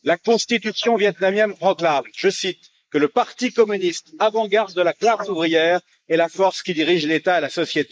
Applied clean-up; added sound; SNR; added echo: neural mask model Resemble Enhance denoiser.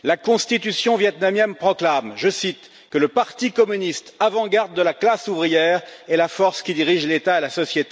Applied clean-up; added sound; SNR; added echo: none; none; none; none.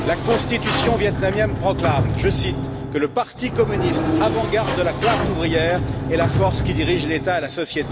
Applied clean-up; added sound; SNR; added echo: none; Sliding door; 0 dB; none.